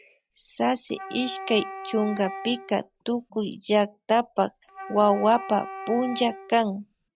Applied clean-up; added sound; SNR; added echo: none; Wind instrument, woodwind instrument; 13 dB; none.